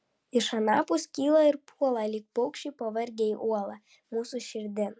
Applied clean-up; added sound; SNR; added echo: none; none; none; none.